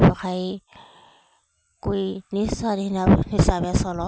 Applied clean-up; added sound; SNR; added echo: none; none; none; none.